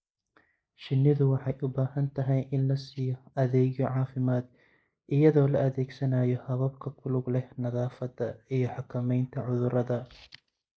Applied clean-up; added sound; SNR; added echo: neural mask model Resemble Enhance denoiser.